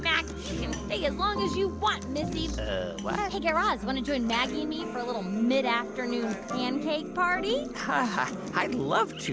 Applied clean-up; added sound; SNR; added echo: none; Acoustic guitar; 8 dB; none.